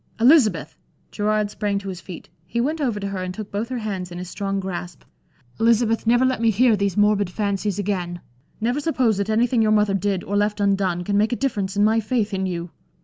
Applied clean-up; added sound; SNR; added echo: none; none; none; none.